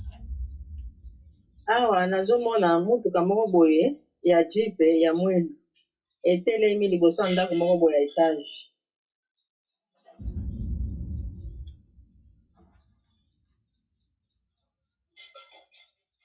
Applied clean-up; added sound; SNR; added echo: classical method WPE with log-MMSE.